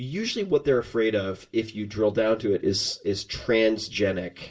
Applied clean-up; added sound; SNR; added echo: none; none; none; reverberation time 0.2 s.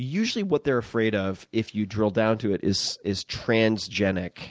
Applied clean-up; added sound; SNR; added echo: none; none; none; none.